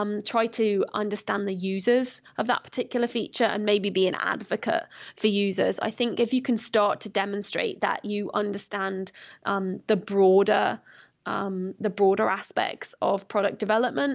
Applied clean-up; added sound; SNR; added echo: none; none; none; none.